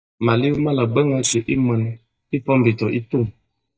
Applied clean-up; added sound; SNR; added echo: neural mask model DeepFilterNet 3.